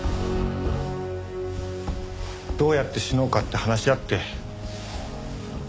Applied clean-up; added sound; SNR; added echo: none; none; none; none.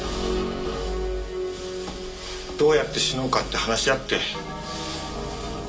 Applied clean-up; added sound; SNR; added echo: none; Bell; 13 dB; reverberation time 0.2 s.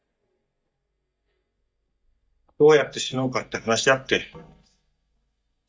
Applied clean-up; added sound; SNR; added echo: neural mask model DeepFilterNet 3.